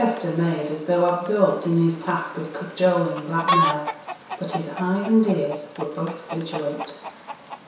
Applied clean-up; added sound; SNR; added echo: none; Chicken, rooster; 8 dB; reverberation time 0.7 s.